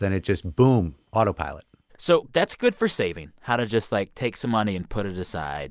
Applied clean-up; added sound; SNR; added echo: none; none; none; none.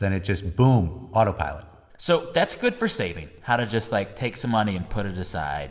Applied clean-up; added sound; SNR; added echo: none; none; none; reverberation time 1.1 s.